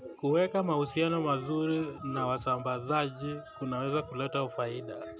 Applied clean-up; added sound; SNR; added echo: none; none; none; none.